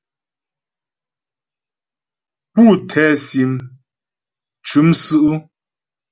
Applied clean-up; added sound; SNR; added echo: none; none; none; none.